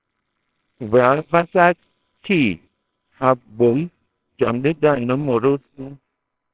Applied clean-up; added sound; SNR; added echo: neural separator model SepFormer WHAMR!.